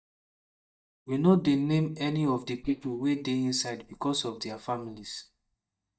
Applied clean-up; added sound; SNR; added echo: neural mask model DeepFilterNet 3.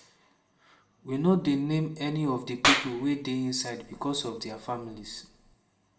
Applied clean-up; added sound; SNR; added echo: none; Clapping; 2 dB; reverberation time 0.5 s.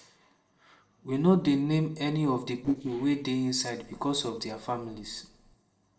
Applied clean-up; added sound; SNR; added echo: neural separator model SepFormer DNS4.